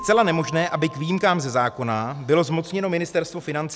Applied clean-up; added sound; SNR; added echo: none; Keyboard (musical); 18 dB; none.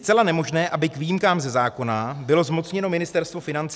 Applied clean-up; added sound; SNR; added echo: none; none; none; none.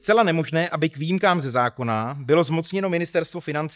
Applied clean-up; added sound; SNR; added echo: neural mask model DeepFilterNet 3.